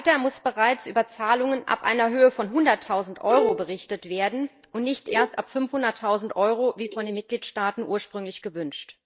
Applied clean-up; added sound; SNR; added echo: neural mask model DeepFilterNet 3.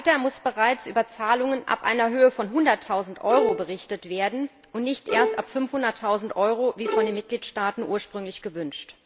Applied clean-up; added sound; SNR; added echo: none; Bowed string instrument; 4 dB; none.